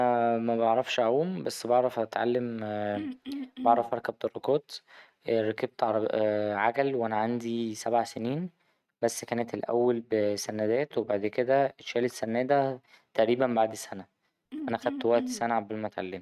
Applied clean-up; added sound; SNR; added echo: neural mask model RNNoise.